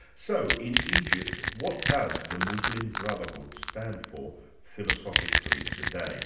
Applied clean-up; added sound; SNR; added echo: none; Crack / Crushing; -3 dB; reverberation time 0.8 s.